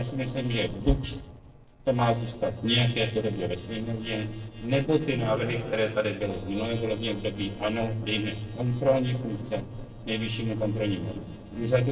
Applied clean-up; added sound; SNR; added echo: neural separator model SepFormer DNS4.